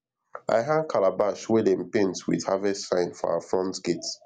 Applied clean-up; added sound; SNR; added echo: none; none; none; none.